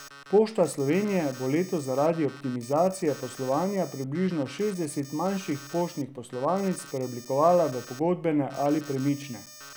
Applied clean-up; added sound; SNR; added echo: none; Alarm; 19 dB; none.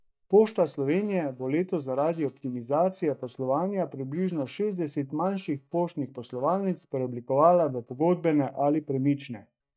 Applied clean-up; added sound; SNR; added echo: neural mask model DeepFilterNet 3.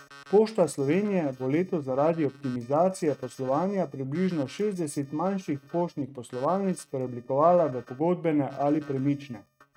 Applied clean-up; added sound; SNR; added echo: neural mask model RNNoise.